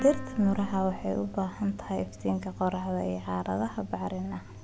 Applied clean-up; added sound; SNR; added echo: none; Plucked string instrument; 17 dB; none.